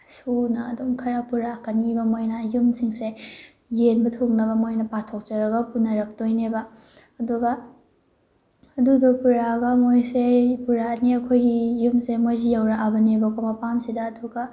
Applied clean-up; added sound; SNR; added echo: none; none; none; none.